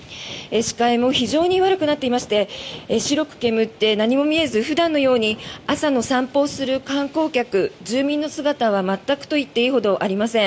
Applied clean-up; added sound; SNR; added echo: none; none; none; none.